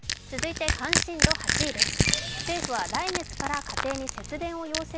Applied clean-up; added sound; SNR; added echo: none; Crushing; -4 dB; none.